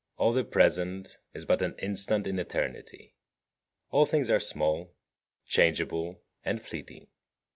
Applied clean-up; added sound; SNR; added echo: none; none; none; none.